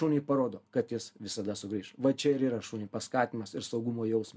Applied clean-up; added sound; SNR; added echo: none; none; none; none.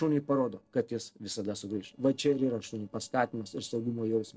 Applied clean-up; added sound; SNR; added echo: neural separator model SepFormer DNS4.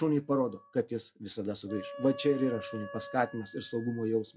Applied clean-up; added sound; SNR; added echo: classical method log-MMSE.